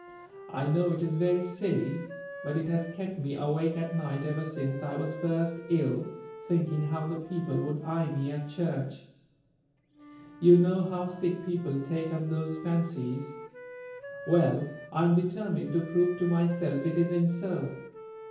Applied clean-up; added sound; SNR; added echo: none; Wind instrument, woodwind instrument; 16 dB; reverberation time 0.7 s.